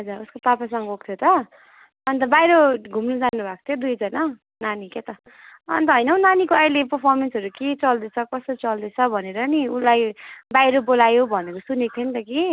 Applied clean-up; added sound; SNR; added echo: none; none; none; none.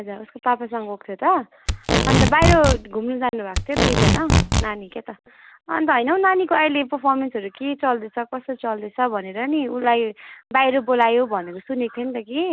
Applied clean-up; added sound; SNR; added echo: none; Packing tape, duct tape; -3 dB; none.